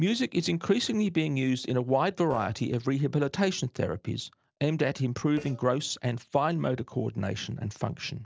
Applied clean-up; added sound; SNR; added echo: neural separator model SepFormer DNS4.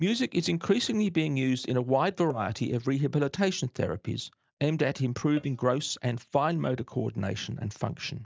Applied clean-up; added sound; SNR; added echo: neural mask model DeepFilterNet 3.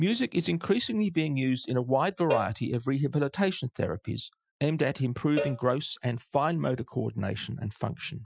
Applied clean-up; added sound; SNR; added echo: classical method Wiener filter.